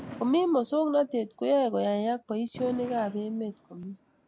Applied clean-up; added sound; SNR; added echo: none; Fireworks; 20 dB; none.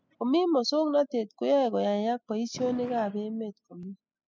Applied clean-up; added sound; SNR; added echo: classical method spectral subtraction.